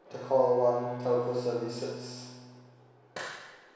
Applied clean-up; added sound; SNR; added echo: none; Bowed string instrument; 12 dB; reverberation time 1.1 s.